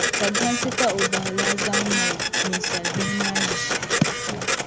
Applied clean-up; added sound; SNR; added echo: none; Printer; -4 dB; none.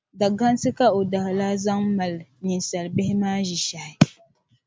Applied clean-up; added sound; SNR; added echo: none; none; none; none.